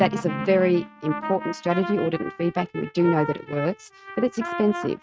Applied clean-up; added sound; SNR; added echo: neural mask model RNNoise.